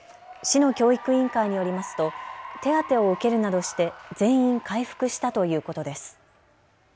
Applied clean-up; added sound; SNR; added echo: none; Applause / Cheering; 16 dB; none.